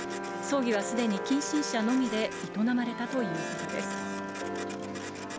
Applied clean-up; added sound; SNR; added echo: none; Bowed string instrument + Printer; 8 dB; none.